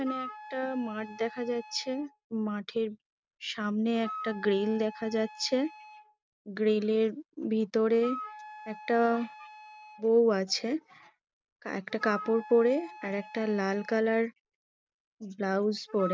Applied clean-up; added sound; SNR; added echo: none; Wind instrument, woodwind instrument; 16 dB; none.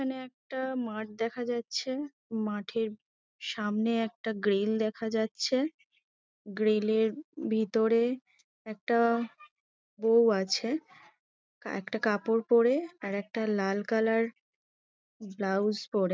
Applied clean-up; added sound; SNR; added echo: none; none; none; none.